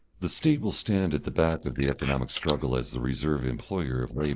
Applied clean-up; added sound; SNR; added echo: neural mask model Resemble Enhance denoiser.